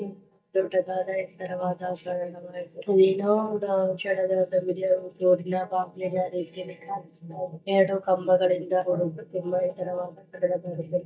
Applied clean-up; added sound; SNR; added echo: neural mask model DeepFilterNet 3.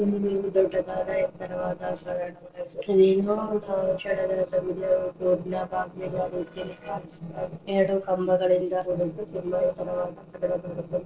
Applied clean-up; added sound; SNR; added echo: neural separator model SepFormer DNS4.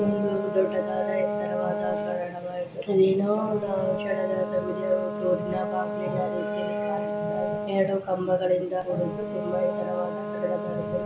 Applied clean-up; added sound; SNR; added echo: none; Brass instrument; 4 dB; reverberation time 0.7 s.